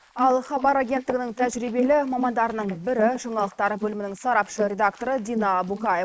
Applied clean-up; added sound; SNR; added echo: neural mask model Resemble Enhance denoiser.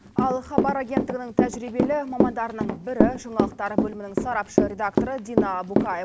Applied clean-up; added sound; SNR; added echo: none; Walk, footsteps / Run; -4 dB; none.